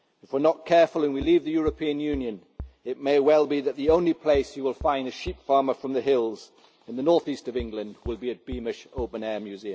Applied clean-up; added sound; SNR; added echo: none; Bass drum; 17 dB; none.